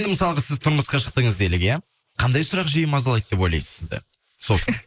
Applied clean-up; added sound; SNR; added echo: neural mask model Resemble Enhance denoiser.